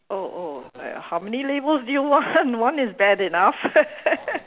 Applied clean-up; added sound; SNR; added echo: none; none; none; none.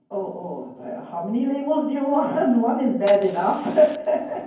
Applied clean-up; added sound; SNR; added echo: none; Fire; 20 dB; reverberation time 0.9 s.